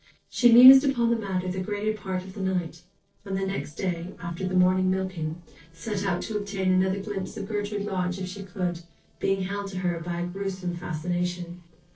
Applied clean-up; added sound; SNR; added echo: neural separator model SepFormer DNS4.